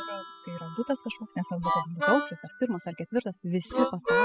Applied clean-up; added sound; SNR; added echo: classical method spectral subtraction.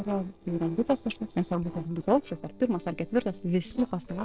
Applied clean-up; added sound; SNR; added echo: neural separator model SepFormer DNS4.